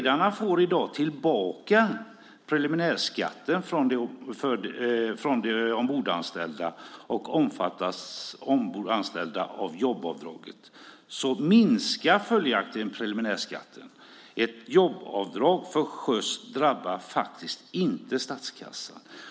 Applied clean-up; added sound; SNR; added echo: none; none; none; none.